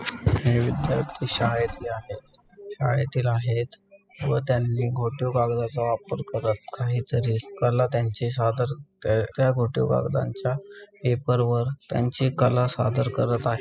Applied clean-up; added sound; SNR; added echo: classical method spectral subtraction.